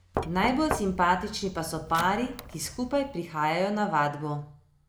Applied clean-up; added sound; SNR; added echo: none; Knock; 9 dB; none.